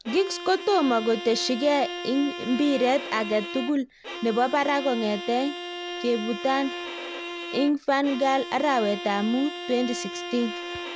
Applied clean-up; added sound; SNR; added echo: none; Bowed string instrument; 9 dB; none.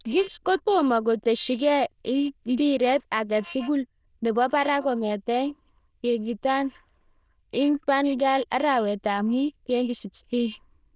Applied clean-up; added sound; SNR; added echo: neural diffusion model UNIVERSE++.